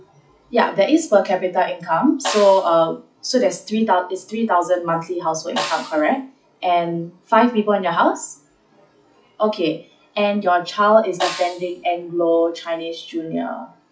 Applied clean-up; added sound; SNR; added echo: classical method WPE with log-MMSE.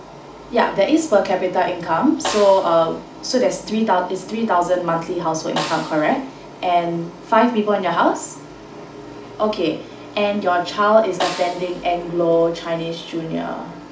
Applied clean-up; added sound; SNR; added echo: none; Snare drum; 14 dB; reverberation time 0.4 s.